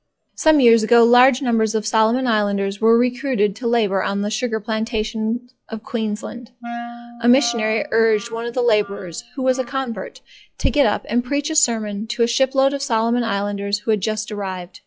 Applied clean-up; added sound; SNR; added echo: classical method log-MMSE.